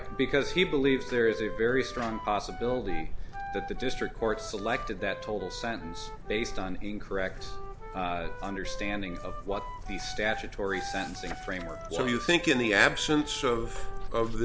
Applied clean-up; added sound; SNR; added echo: none; Wind instrument, woodwind instrument; 14 dB; none.